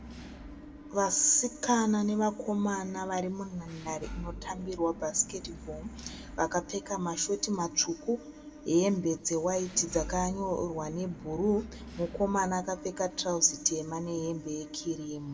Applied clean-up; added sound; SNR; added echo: none; Engine / Mechanisms; 14 dB; reverberation time 1.2 s.